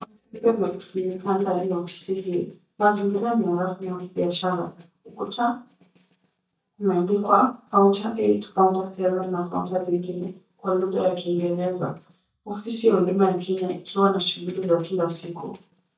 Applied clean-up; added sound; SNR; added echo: neural mask model DeepFilterNet 3.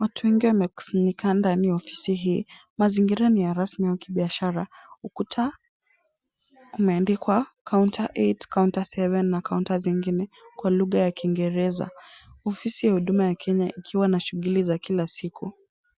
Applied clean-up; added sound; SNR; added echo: none; none; none; none.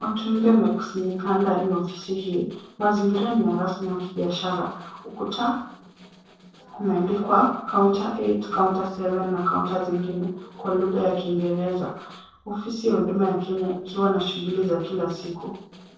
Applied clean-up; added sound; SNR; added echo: neural separator model SepFormer DNS4.